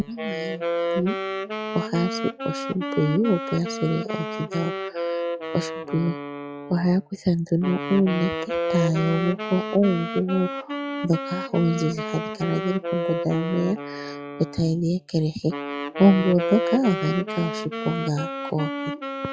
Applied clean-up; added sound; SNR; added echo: classical method log-MMSE.